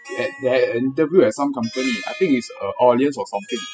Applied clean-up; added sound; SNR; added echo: classical method spectral subtraction.